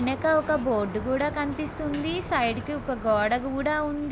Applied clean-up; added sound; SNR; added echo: none; Sliding door; 11 dB; none.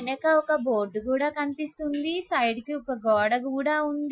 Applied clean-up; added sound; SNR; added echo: classical method Wiener filter.